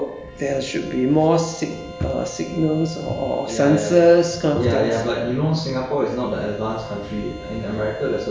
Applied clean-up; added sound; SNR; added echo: none; Bowed string instrument + Bowed string instrument; 17 dB; none.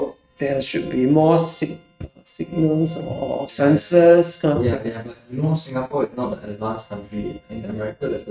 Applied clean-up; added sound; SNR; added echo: neural mask model RNNoise.